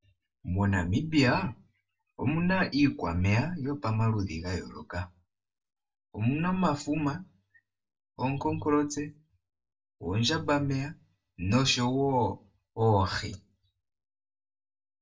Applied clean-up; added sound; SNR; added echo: none; none; none; reverberation time 0.1 s.